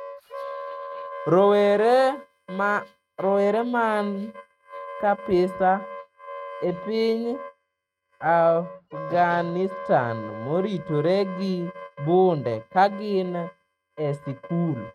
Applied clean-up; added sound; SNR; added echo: neural mask model RNNoise.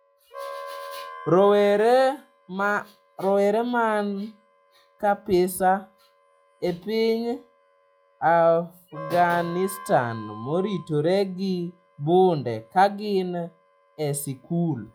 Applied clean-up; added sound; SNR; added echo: classical method log-MMSE.